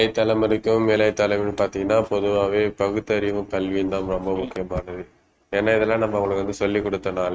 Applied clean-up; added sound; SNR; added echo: neural mask model RNNoise.